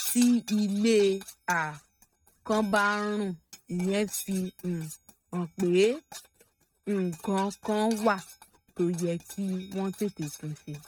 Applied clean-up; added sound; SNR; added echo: neural mask model RNNoise.